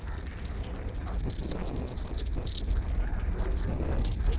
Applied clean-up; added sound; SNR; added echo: neural separator model SepFormer DNS4.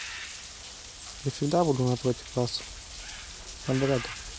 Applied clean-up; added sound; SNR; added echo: none; Bird + Rain; 10 dB; none.